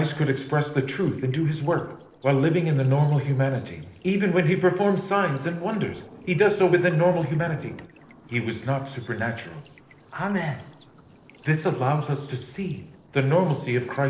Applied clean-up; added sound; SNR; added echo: neural separator model SepFormer DNS4.